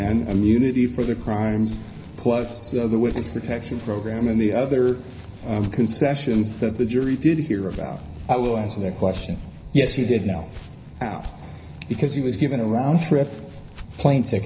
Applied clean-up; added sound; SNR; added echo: none; Walk, footsteps; 19 dB; reverberation time 0.4 s.